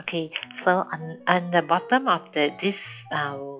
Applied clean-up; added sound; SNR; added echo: classical method log-MMSE.